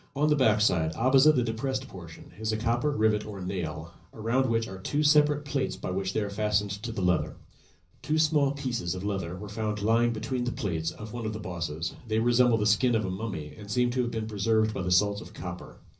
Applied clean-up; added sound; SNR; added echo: none; none; none; reverberation time 0.5 s.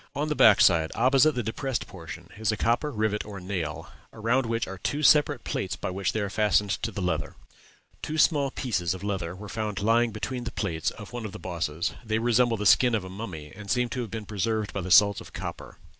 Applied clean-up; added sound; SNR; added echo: none; none; none; none.